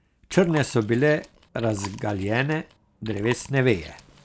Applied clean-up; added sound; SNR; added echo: none; Chewing, mastication; 19 dB; none.